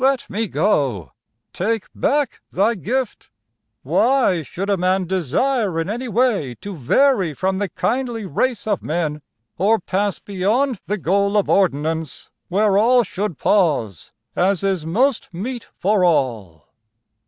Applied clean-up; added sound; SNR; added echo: none; none; none; none.